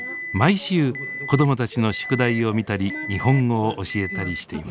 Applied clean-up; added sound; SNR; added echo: none; Alarm; 12 dB; none.